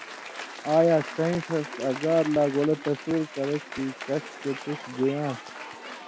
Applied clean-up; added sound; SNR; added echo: none; Applause / Cheering; 12 dB; none.